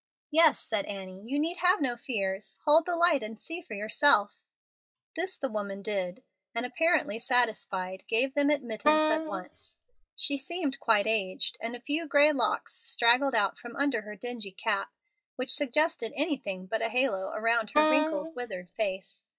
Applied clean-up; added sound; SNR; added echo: classical method log-MMSE.